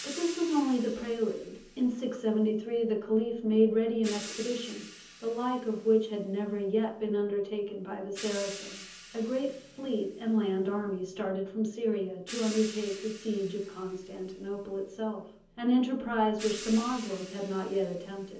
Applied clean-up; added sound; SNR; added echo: none; Hi-hat; 17 dB; reverberation time 0.7 s.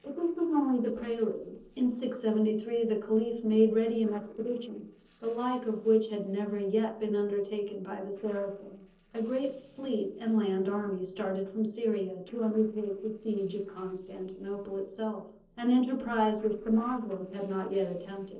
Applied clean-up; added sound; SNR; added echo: neural separator model SepFormer DNS4.